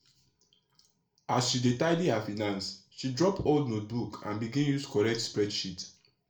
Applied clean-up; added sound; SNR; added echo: none; none; none; reverberation time 0.4 s.